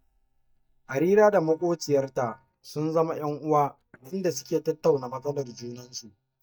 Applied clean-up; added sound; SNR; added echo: neural mask model DeepFilterNet 3.